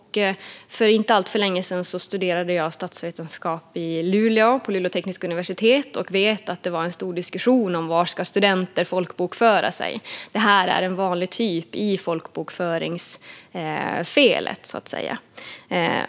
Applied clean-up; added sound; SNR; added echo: none; none; none; none.